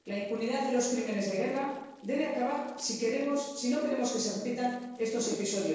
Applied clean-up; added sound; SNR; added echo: neural separator model SepFormer DNS4.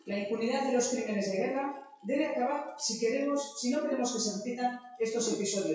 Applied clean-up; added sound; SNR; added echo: classical method WPE with log-MMSE.